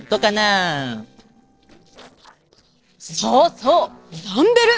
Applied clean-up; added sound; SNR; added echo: neural separator model SepFormer DNS4.